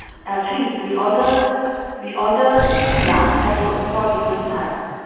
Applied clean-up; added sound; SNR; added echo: none; Animal; 6 dB; reverberation time 2.1 s.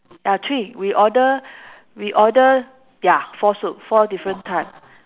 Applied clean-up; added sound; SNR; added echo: none; none; none; none.